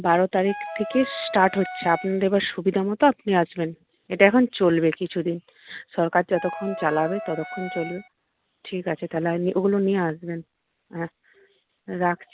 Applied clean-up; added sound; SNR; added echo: none; Wind instrument, woodwind instrument; 11 dB; none.